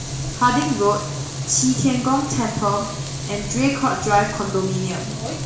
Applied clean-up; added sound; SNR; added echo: none; Frying (food); 6 dB; reverberation time 0.7 s.